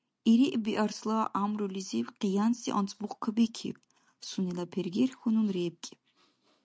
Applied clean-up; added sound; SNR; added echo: none; none; none; none.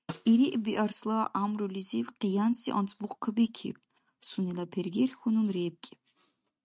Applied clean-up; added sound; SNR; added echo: neural mask model RNNoise.